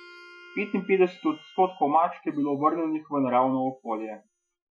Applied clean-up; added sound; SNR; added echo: classical method Wiener filter.